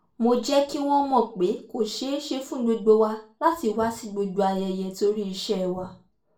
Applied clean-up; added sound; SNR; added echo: none; none; none; reverberation time 0.3 s.